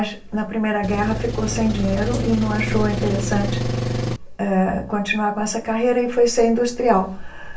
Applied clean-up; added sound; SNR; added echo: none; Engine; 3 dB; reverberation time 0.3 s.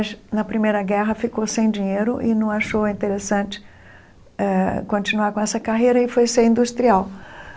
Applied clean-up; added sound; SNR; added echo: none; none; none; none.